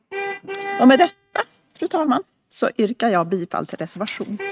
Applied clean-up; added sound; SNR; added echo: neural mask model RNNoise.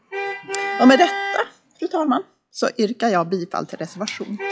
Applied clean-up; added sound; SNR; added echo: classical method log-MMSE.